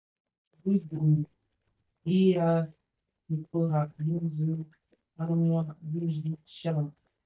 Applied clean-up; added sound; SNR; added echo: neural mask model DeepFilterNet 3.